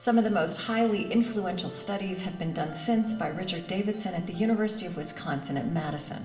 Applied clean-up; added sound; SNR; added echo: none; none; none; reverberation time 2.0 s.